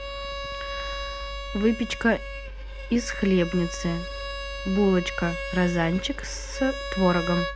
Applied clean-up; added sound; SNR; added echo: none; Bowed string instrument; 9 dB; none.